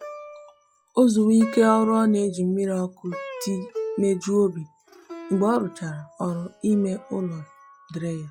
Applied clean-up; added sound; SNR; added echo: classical method log-MMSE.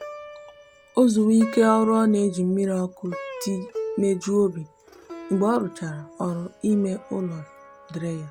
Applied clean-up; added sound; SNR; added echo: none; Plucked string instrument; 15 dB; none.